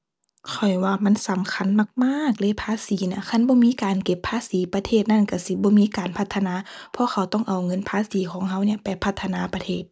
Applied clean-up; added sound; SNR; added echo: none; none; none; none.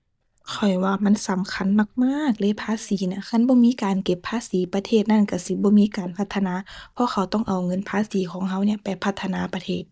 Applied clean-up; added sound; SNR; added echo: neural mask model DeepFilterNet 3.